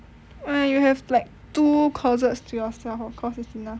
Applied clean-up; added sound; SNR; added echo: none; none; none; none.